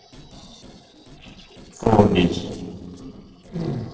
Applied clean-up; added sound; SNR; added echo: neural separator model SepFormer DNS4.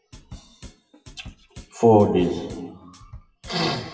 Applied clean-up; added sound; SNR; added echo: classical method WPE with log-MMSE.